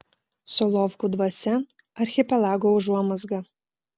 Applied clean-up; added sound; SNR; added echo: none; none; none; none.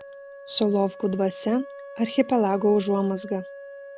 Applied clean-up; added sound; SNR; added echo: none; Wind instrument, woodwind instrument; 16 dB; none.